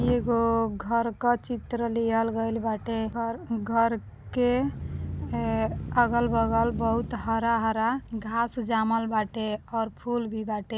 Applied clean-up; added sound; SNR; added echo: none; Engine starting / Accelerating, revving, vroom / Motor vehicle (road); 11 dB; none.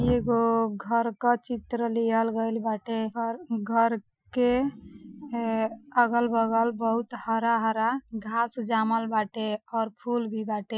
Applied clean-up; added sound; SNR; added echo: classical method Wiener filter.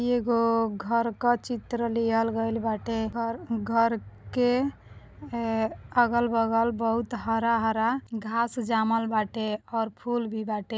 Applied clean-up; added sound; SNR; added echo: none; none; none; none.